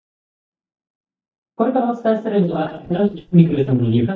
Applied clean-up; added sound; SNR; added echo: neural mask model DeepFilterNet 3.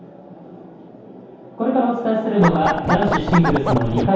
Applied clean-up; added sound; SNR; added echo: none; Scratching (performance technique); 2 dB; reverberation time 0.8 s.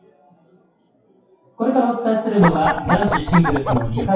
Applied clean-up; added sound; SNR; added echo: classical method WPE with log-MMSE.